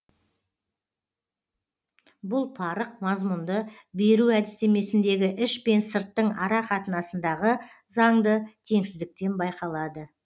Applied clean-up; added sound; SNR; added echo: none; none; none; none.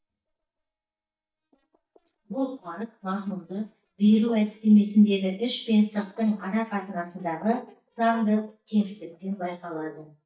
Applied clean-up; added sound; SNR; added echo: neural mask model DeepFilterNet 3.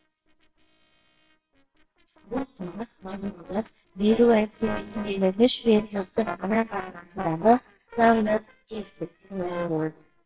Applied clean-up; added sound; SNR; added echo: neural separator model SepFormer WHAMR!.